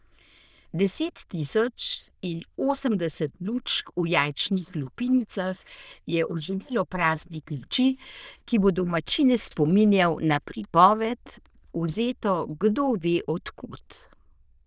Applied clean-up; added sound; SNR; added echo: neural diffusion model UNIVERSE++.